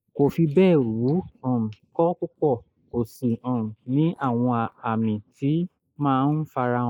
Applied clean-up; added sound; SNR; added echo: neural mask model Resemble Enhance denoiser.